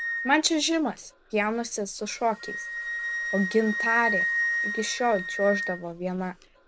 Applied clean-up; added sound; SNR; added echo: none; Wind instrument, woodwind instrument; 4 dB; none.